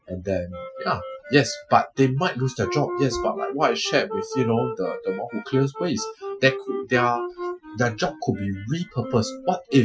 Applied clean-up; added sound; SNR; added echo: classical method Wiener filter.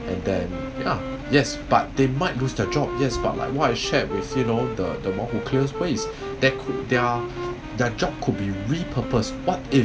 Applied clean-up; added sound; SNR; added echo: none; Wind instrument, woodwind instrument; 9 dB; none.